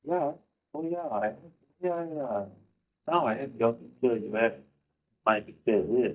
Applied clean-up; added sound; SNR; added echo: neural mask model DeepFilterNet 3.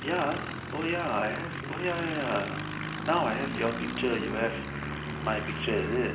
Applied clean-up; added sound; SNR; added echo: none; Aircraft; 4 dB; reverberation time 0.5 s.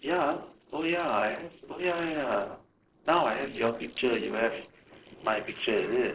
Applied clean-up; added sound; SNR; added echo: neural separator model SepFormer DNS4.